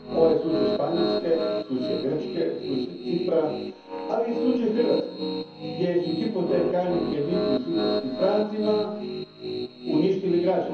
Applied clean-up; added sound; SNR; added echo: none; Piano; 4 dB; reverberation time 0.7 s.